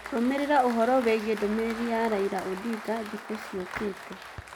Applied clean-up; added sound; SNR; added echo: none; Applause; 12 dB; none.